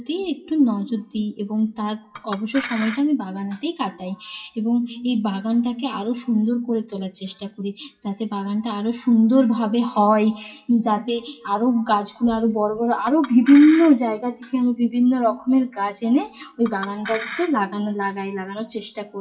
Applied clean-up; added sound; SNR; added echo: classical method WPE with log-MMSE.